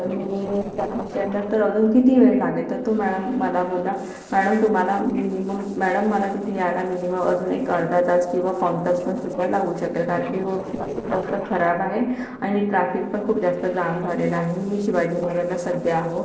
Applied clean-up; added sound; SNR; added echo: neural separator model SepFormer DNS4.